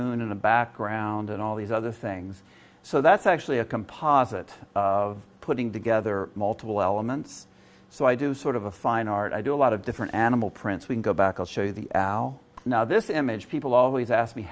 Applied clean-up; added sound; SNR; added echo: none; none; none; none.